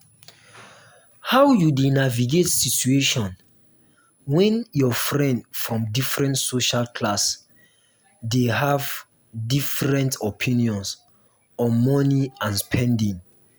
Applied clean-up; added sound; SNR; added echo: none; none; none; none.